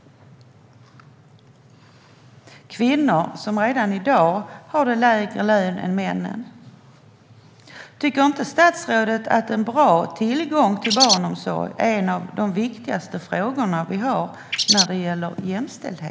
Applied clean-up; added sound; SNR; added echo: none; Bird; -3 dB; none.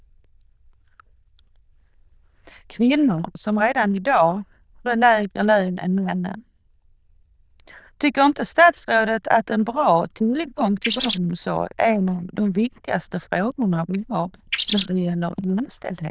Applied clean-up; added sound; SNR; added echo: neural diffusion model UNIVERSE++.